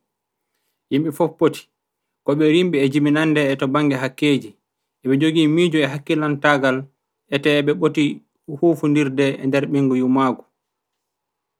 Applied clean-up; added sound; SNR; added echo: none; none; none; none.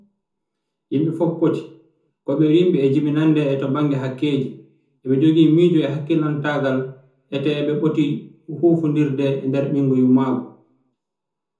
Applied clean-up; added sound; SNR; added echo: none; none; none; reverberation time 0.5 s.